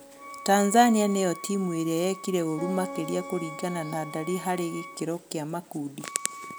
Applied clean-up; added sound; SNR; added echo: none; Acoustic guitar + Wind instrument, woodwind instrument; 14 dB; none.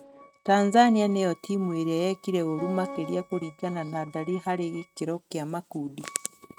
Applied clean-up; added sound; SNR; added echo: neural mask model RNNoise.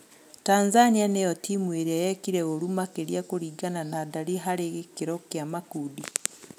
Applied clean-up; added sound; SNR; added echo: none; none; none; none.